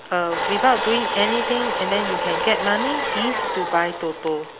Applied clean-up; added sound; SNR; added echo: none; Domestic sounds, home sounds; 2 dB; none.